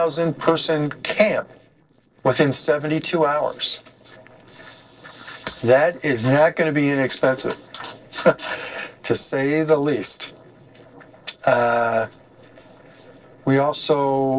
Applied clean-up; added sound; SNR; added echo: neural separator model SepFormer DNS4.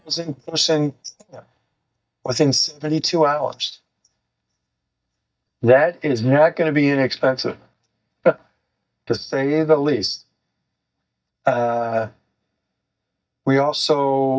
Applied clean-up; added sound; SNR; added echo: neural mask model DeepFilterNet 3.